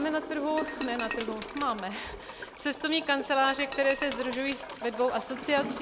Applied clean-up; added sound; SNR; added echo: none; Shatter + Toilet flush / Gurgling; 9 dB; none.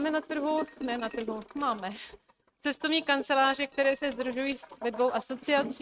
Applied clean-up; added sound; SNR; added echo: neural mask model RNNoise.